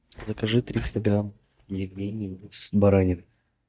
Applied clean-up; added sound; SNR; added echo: neural mask model DeepFilterNet 3.